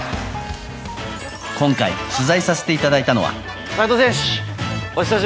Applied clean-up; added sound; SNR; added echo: none; none; none; none.